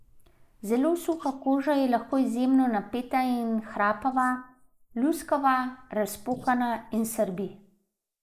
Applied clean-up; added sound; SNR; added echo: neural mask model Resemble Enhance denoiser.